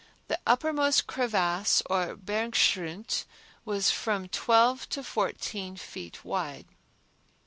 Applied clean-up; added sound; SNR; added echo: none; none; none; none.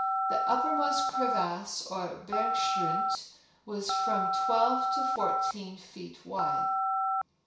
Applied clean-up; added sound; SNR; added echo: none; Telephone; -4 dB; reverberation time 0.6 s.